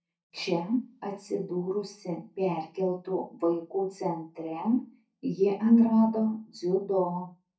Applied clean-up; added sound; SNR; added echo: neural mask model DeepFilterNet 3.